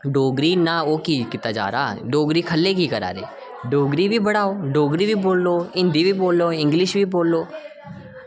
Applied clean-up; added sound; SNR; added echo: none; none; none; none.